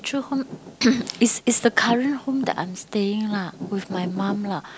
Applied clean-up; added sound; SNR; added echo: none; none; none; none.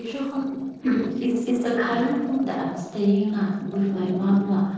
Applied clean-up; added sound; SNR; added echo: neural separator model SepFormer DNS4.